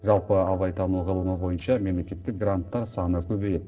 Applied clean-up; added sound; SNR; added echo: neural separator model SepFormer DNS4.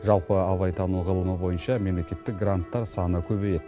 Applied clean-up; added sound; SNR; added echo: none; none; none; none.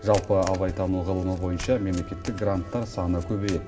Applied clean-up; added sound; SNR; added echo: none; Domestic sounds, home sounds; 15 dB; reverberation time 2.8 s.